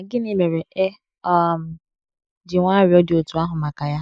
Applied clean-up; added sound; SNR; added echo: neural mask model Resemble Enhance denoiser.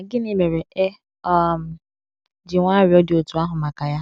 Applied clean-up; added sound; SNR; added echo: none; none; none; none.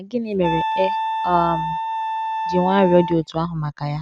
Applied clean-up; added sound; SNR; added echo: none; Wind instrument, woodwind instrument; 4 dB; none.